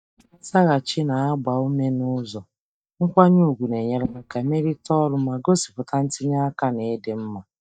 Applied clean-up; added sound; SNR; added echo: neural mask model DeepFilterNet 3.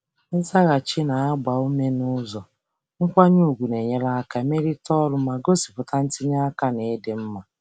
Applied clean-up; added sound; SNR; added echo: none; none; none; none.